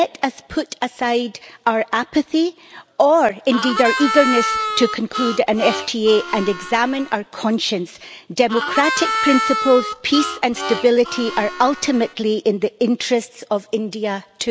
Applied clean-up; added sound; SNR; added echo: none; Harmonica; 5 dB; none.